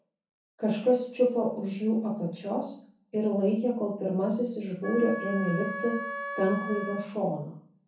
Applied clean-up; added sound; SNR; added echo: none; Wind instrument, woodwind instrument; 7 dB; reverberation time 0.6 s.